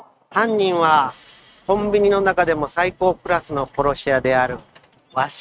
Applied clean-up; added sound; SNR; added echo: neural mask model RNNoise.